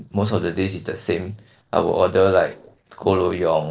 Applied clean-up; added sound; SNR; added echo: neural separator model SepFormer DNS4.